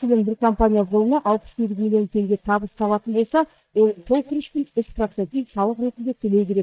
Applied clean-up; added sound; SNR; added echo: neural mask model DeepFilterNet 3.